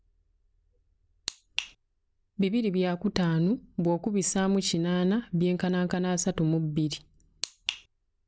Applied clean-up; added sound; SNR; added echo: none; none; none; none.